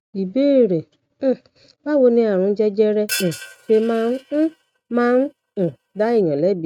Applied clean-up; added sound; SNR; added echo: neural mask model RNNoise.